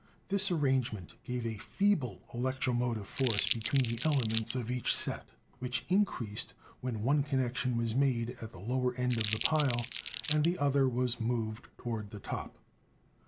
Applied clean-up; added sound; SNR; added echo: none; Crumpling, crinkling; -1 dB; none.